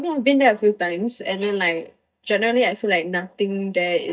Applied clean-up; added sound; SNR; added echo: neural mask model DeepFilterNet 3.